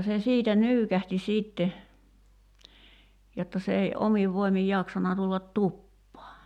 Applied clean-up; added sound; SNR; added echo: none; none; none; none.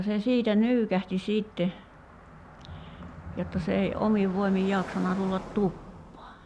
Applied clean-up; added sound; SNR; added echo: none; Car passing by + Thunder; 14 dB; none.